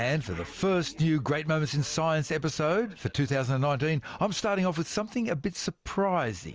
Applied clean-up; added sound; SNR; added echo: none; none; none; none.